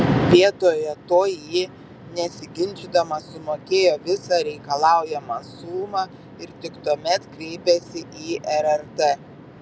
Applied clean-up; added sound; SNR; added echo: none; none; none; none.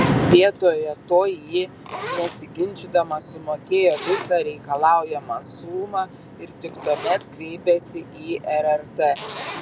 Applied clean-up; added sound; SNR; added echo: none; Zipper (clothing); 14 dB; none.